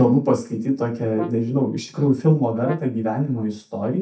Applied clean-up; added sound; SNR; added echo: neural mask model DeepFilterNet 3.